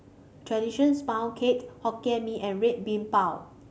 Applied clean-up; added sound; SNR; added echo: none; none; none; none.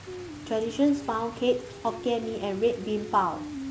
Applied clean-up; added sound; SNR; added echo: none; Rain; 12 dB; none.